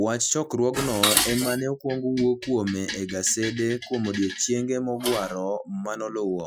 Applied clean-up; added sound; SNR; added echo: classical method Wiener filter.